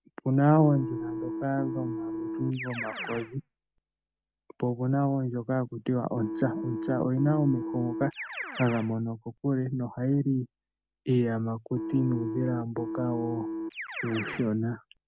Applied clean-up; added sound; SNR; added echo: none; Keyboard (musical); 8 dB; none.